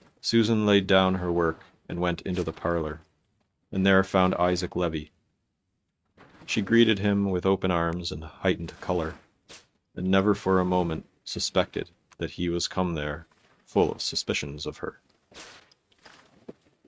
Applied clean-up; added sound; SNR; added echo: neural mask model RNNoise.